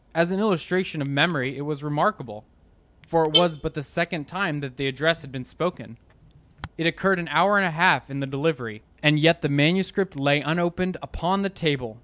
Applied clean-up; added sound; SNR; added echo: none; Alarm / Car; 14 dB; none.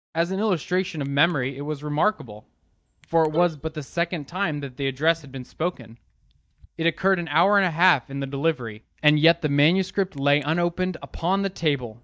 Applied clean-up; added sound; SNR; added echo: neural mask model DeepFilterNet 3.